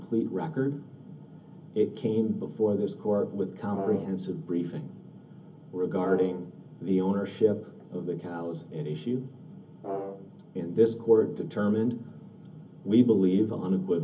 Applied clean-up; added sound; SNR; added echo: none; Brass instrument; 11 dB; reverberation time 0.3 s.